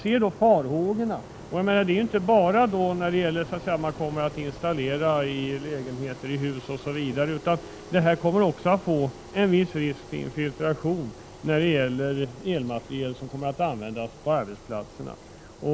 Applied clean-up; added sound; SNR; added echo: none; Engine; 18 dB; none.